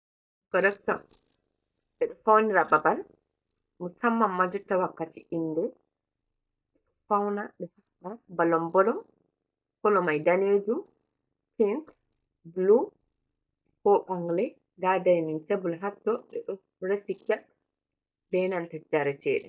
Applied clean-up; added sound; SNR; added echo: neural mask model DeepFilterNet 3.